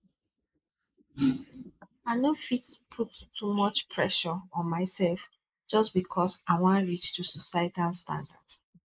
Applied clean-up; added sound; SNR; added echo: neural mask model Resemble Enhance denoiser.